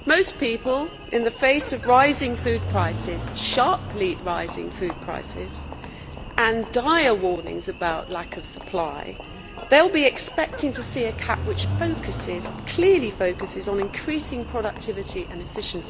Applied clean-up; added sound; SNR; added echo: none; Engine; 9 dB; none.